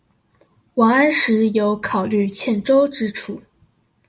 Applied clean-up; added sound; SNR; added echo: none; none; none; none.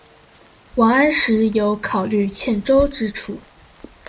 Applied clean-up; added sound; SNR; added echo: none; Rain; 19 dB; none.